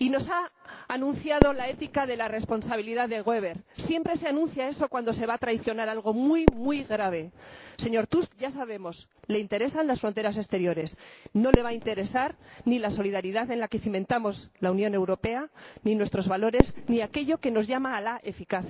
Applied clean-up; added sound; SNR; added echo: none; Fireworks; 5 dB; none.